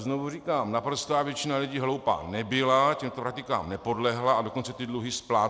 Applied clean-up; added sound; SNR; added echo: none; none; none; none.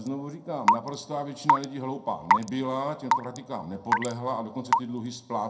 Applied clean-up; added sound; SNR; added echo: none; Raindrop / Drip / Water tap, faucet; -3 dB; reverberation time 0.2 s.